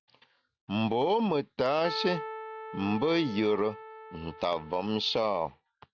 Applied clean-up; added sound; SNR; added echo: none; Keyboard (musical); 12 dB; none.